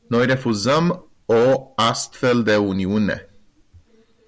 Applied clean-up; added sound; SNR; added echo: none; none; none; none.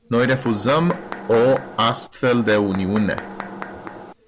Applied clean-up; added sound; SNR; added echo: none; Mechanisms; 13 dB; none.